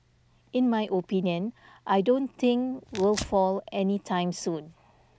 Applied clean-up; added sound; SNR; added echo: none; Tearing; 19 dB; none.